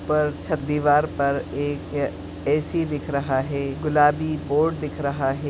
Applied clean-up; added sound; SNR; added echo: none; none; none; none.